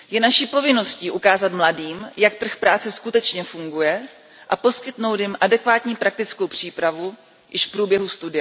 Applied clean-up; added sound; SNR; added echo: none; none; none; none.